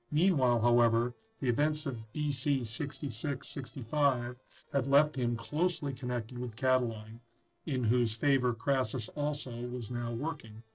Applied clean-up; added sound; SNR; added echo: neural separator model SepFormer DNS4.